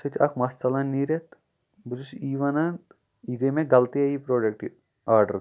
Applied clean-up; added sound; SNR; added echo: none; none; none; none.